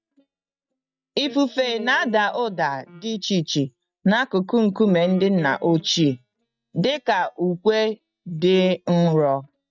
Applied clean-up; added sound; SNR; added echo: neural mask model DeepFilterNet 3.